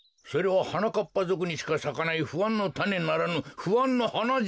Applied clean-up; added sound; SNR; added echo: none; none; none; none.